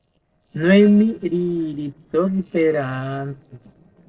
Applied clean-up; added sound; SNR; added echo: neural separator model SepFormer DNS4.